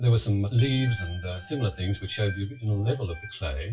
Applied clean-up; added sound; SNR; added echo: classical method WPE with log-MMSE.